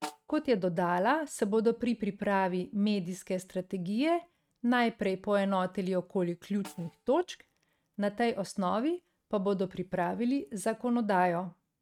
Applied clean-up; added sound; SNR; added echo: neural mask model RNNoise.